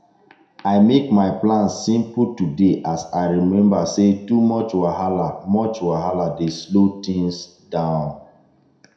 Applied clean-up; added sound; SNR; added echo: none; none; none; reverberation time 0.6 s.